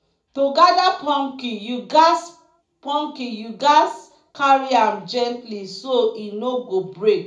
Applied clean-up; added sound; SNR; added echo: none; none; none; reverberation time 0.4 s.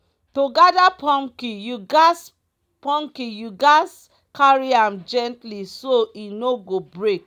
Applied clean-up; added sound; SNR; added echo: none; none; none; none.